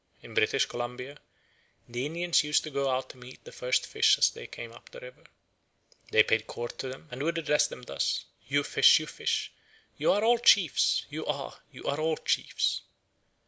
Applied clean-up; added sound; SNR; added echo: none; none; none; none.